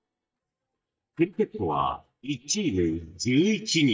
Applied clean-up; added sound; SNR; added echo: neural mask model DeepFilterNet 3.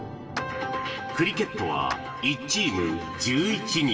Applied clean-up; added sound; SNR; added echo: none; Clapping; 16 dB; reverberation time 1.4 s.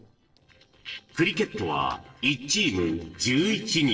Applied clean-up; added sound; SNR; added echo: neural separator model SepFormer DNS4.